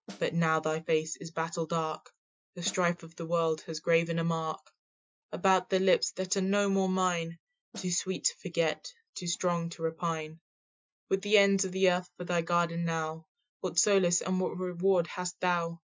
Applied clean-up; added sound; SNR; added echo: classical method Wiener filter.